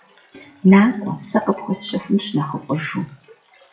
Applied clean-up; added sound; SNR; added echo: classical method WPE with log-MMSE.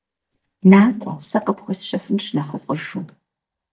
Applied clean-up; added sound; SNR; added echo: neural mask model DeepFilterNet 3.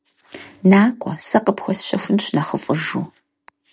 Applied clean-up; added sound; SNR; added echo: none; none; none; none.